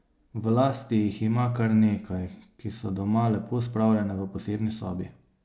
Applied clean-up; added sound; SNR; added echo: none; none; none; none.